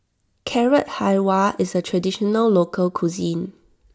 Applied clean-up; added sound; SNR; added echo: none; none; none; none.